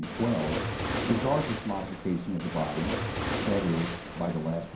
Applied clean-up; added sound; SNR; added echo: none; Waves, surf; 3 dB; reverberation time 0.5 s.